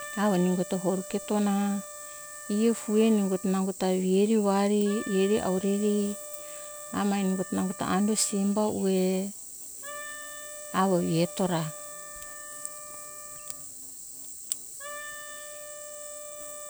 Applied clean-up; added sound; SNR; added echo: none; Wind instrument, woodwind instrument; 17 dB; none.